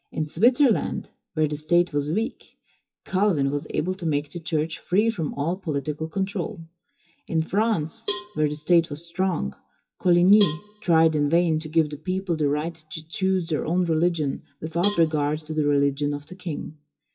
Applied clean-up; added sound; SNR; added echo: classical method WPE with log-MMSE.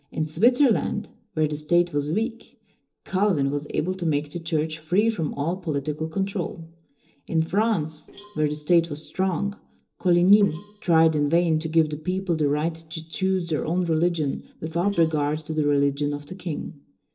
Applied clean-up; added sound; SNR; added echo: neural separator model SepFormer DNS4.